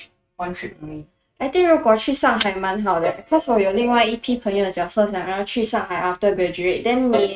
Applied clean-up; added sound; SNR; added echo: neural mask model RNNoise.